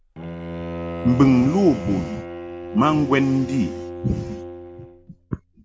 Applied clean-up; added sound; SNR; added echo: none; Bowed string instrument; 11 dB; none.